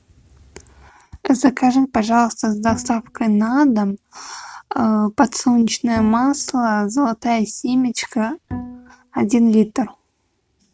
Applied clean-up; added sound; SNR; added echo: neural mask model RNNoise.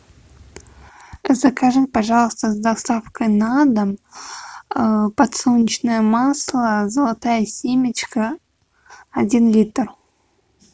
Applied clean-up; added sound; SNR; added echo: none; none; none; none.